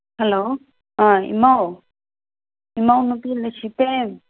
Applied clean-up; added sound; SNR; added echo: none; none; none; none.